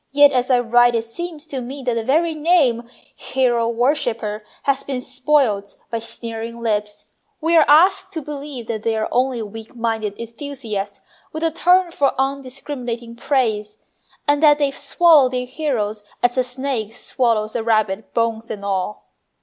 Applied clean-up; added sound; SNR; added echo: none; none; none; none.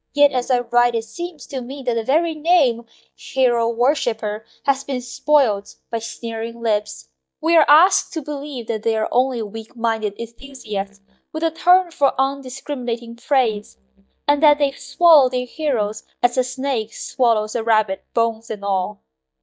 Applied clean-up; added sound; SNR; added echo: neural mask model DeepFilterNet 3.